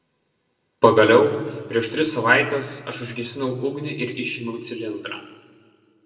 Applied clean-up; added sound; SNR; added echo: none; none; none; reverberation time 1.5 s.